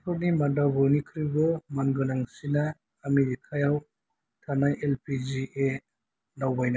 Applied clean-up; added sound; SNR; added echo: none; none; none; none.